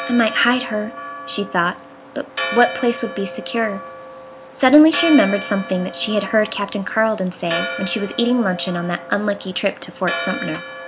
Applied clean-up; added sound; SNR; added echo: none; Church bell; 10 dB; none.